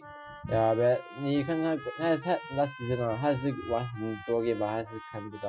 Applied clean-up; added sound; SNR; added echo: classical method Wiener filter.